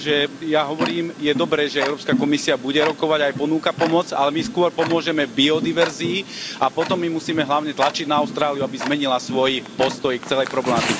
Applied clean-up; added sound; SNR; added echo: none; Tick-tock; 8 dB; none.